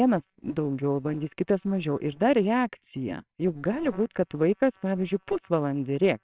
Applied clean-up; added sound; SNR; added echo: neural separator model SepFormer WHAMR!.